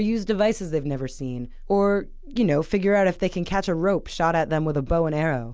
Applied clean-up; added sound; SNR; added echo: none; none; none; none.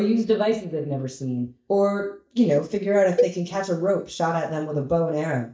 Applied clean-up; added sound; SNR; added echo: neural mask model DeepFilterNet 3.